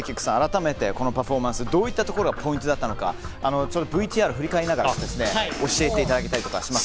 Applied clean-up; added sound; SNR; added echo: none; Frog; 11 dB; none.